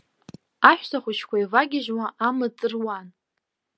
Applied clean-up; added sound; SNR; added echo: none; none; none; none.